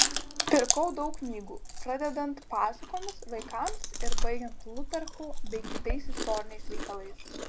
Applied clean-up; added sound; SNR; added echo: none; Chewing, mastication; -3 dB; none.